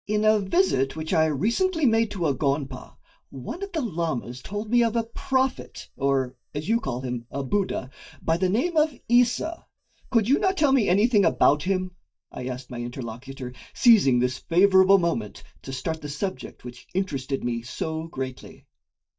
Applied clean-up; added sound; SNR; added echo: neural mask model DeepFilterNet 3.